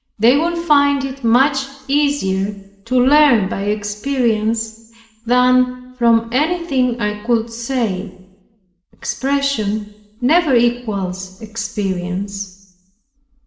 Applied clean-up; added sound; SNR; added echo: none; none; none; reverberation time 0.8 s.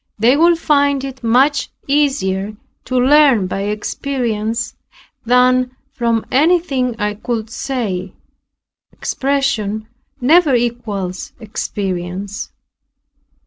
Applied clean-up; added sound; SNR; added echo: none; none; none; none.